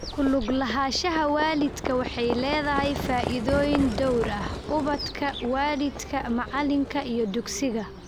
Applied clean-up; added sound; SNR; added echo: none; Livestock, farm animals, working animals; 8 dB; none.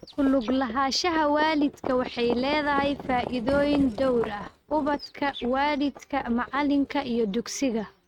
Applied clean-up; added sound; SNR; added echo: neural mask model RNNoise.